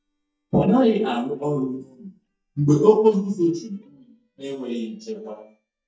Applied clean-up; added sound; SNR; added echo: neural mask model DeepFilterNet 3.